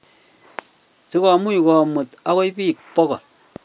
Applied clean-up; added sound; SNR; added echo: none; none; none; none.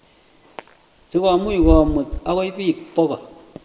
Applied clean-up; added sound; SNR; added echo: none; Wind / Bird; 7 dB; reverberation time 1.2 s.